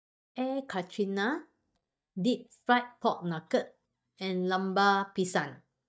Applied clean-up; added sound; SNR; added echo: neural mask model DeepFilterNet 3.